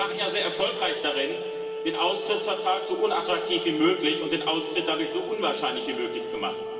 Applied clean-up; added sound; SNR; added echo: none; Wind instrument, woodwind instrument; 6 dB; reverberation time 2.9 s.